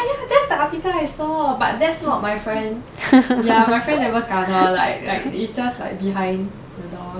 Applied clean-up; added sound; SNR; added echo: none; none; none; none.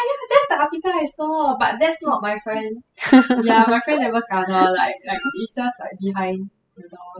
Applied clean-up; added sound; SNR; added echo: classical method spectral subtraction.